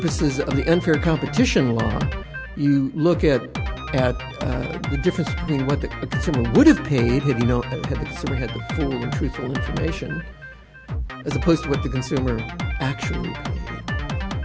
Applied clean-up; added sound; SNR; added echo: none; Drum kit; 5 dB; none.